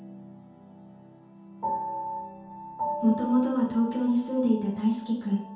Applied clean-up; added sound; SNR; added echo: none; none; none; reverberation time 0.8 s.